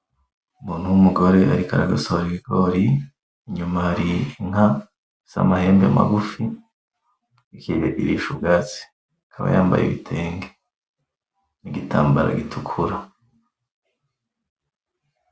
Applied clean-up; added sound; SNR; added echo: none; none; none; none.